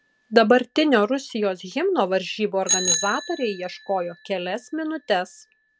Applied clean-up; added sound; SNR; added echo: none; Bicycle bell; 9 dB; none.